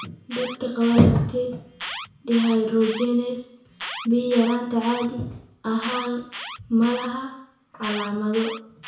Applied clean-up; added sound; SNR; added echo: none; Alarm; 14 dB; reverberation time 0.6 s.